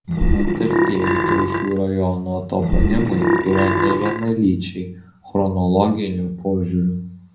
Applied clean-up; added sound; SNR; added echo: none; Burping, eructation; -3 dB; reverberation time 0.5 s.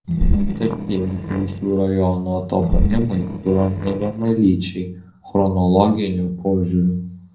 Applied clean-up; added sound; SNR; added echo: neural separator model SepFormer DNS4.